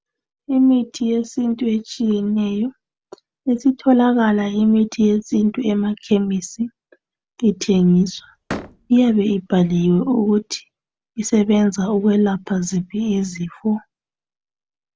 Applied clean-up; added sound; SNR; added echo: none; Slam; 14 dB; none.